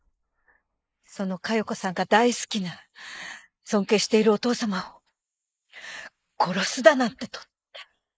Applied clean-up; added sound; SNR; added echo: neural mask model Resemble Enhance denoiser.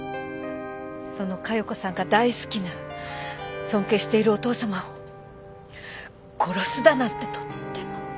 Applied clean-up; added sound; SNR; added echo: none; Bowed string instrument; 16 dB; none.